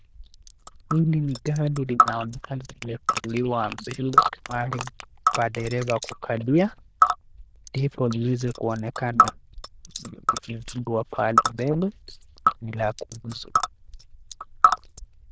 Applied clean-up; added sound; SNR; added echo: neural diffusion model UNIVERSE++.